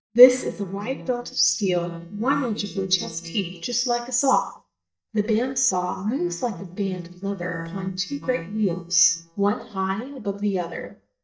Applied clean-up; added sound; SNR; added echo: neural mask model DeepFilterNet 3.